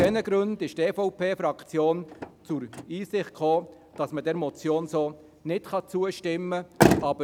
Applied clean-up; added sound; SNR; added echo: none; Motor vehicle (road); 4 dB; none.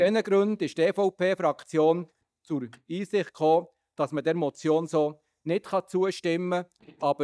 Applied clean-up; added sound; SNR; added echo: neural mask model DeepFilterNet 3.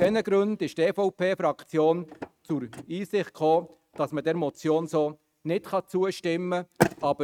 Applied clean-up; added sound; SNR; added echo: neural mask model RNNoise.